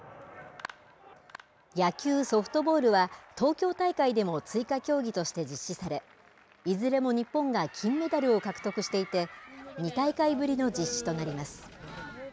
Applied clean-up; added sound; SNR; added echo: none; none; none; none.